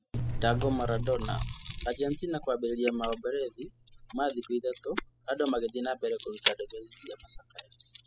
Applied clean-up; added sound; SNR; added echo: classical method spectral subtraction.